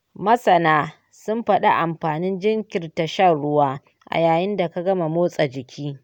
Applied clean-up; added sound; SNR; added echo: none; none; none; none.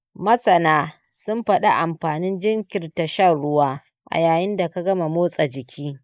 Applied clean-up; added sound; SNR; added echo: neural mask model Resemble Enhance denoiser.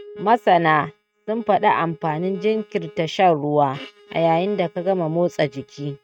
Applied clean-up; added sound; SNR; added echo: neural mask model RNNoise.